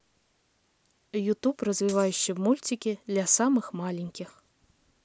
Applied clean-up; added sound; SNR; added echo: none; Coin (dropping); 17 dB; none.